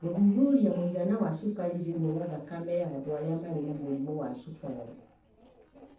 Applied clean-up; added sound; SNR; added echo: neural separator model SepFormer DNS4.